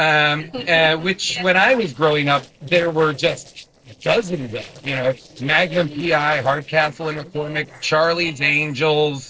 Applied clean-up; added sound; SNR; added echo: neural separator model SepFormer DNS4.